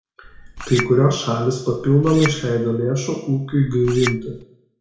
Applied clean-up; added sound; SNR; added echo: none; Chink, clink; 12 dB; reverberation time 0.6 s.